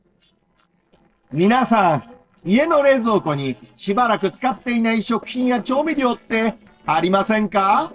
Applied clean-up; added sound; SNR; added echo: neural separator model SepFormer DNS4.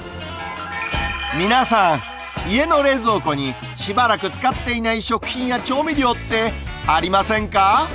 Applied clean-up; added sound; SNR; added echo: none; none; none; none.